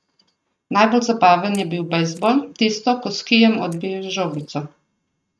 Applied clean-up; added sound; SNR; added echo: neural mask model RNNoise.